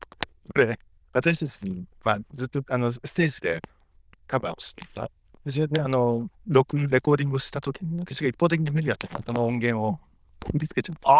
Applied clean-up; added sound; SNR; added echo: neural diffusion model UNIVERSE++.